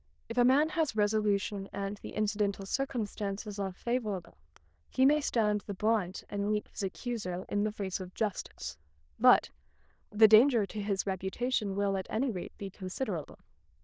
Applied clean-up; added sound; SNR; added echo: neural diffusion model UNIVERSE++.